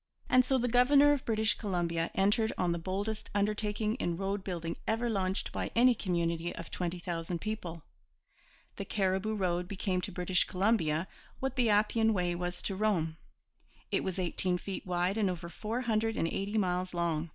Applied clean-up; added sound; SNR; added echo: none; none; none; none.